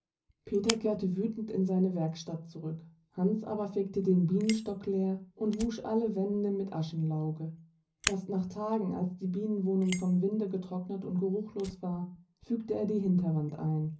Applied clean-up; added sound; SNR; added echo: none; Fire; 15 dB; reverberation time 0.5 s.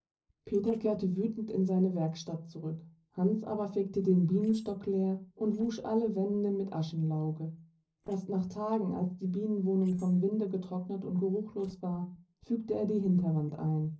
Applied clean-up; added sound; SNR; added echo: neural separator model SepFormer DNS4.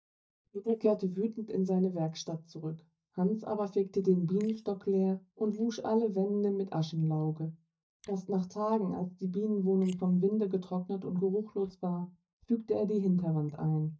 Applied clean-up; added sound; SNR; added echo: neural mask model DeepFilterNet 3.